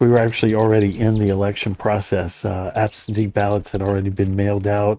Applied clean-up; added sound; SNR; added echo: neural mask model RNNoise.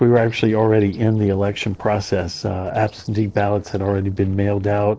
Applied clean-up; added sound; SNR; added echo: neural separator model SepFormer DNS4.